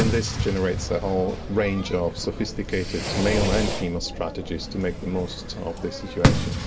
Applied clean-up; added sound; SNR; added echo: none; Fireworks; 1 dB; reverberation time 1.9 s.